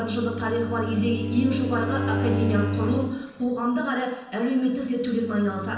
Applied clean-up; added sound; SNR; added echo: none; Bowed string instrument; 4 dB; reverberation time 0.9 s.